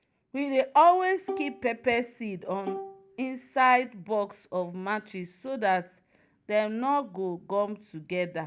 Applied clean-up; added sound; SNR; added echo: none; Bowed string instrument; 12 dB; none.